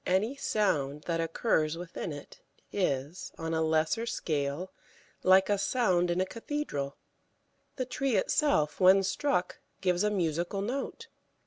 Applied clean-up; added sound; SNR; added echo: none; none; none; none.